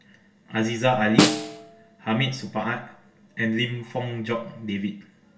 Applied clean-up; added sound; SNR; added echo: none; Snare drum; -2 dB; reverberation time 0.1 s.